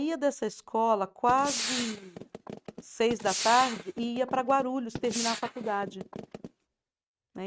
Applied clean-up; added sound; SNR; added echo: neural mask model RNNoise.